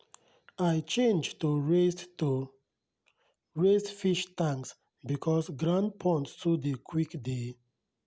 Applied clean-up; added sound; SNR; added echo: none; none; none; none.